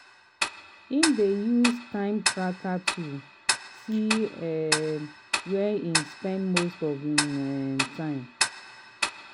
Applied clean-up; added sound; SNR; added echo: none; Tick-tock; 3 dB; none.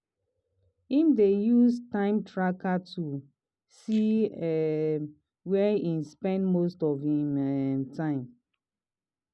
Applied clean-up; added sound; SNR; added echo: none; none; none; none.